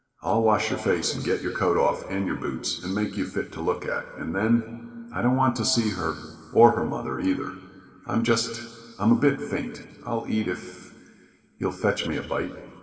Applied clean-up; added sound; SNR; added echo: none; none; none; reverberation time 2.0 s.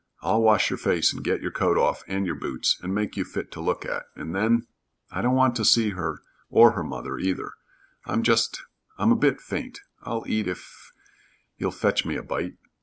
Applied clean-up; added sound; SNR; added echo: none; none; none; none.